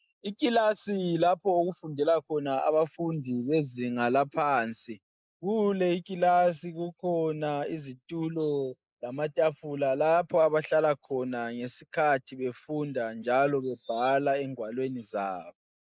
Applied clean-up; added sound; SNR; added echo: neural mask model Resemble Enhance denoiser.